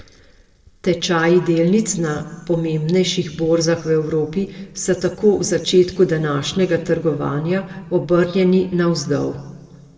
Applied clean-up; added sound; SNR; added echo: none; none; none; reverberation time 1.4 s.